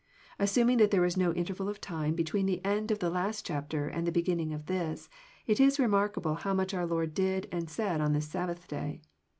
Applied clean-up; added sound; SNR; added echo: none; none; none; none.